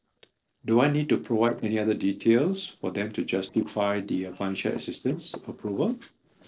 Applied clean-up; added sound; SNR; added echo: neural separator model SepFormer DNS4.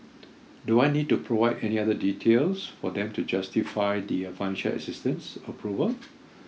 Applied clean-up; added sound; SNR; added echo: none; none; none; none.